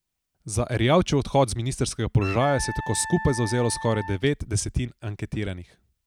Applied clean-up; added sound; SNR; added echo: none; Wind instrument, woodwind instrument; 11 dB; none.